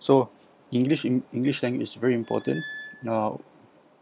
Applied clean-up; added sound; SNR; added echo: none; Squeak; 15 dB; none.